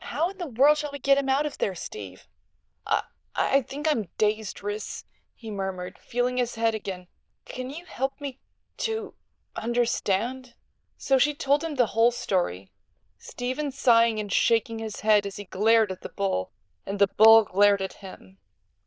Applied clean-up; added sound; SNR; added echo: neural diffusion model UNIVERSE++.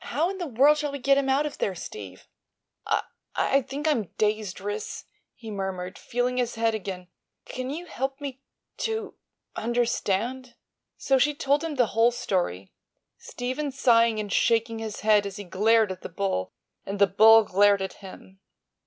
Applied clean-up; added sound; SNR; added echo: none; none; none; none.